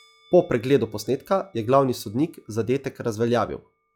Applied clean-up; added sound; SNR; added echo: classical method log-MMSE.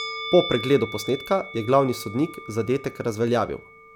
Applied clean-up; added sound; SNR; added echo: none; Musical instrument; 13 dB; none.